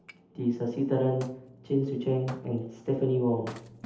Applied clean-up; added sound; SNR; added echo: none; Wood; 20 dB; reverberation time 0.8 s.